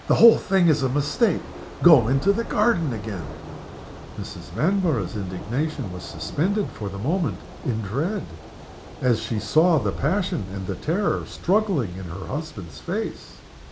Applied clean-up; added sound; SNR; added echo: none; Thunder / Rain; 13 dB; none.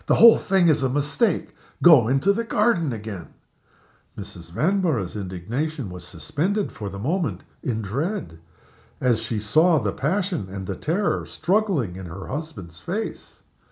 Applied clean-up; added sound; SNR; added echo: none; none; none; none.